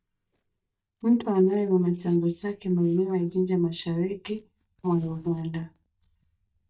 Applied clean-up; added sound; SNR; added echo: neural mask model DeepFilterNet 3.